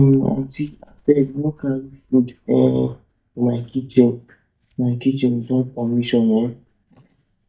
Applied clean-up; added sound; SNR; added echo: neural mask model DeepFilterNet 3.